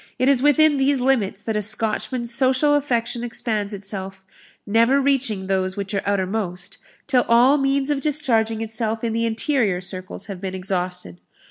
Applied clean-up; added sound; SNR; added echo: none; none; none; none.